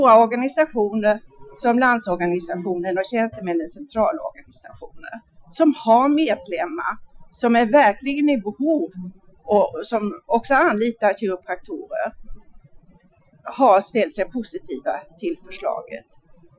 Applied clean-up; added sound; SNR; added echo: classical method Wiener filter.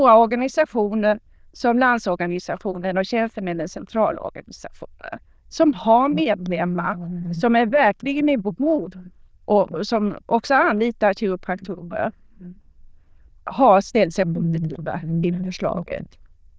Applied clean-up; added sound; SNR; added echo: neural diffusion model UNIVERSE++.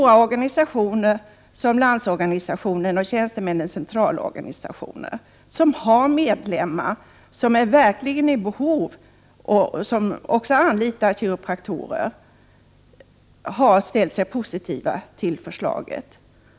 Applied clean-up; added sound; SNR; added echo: none; none; none; none.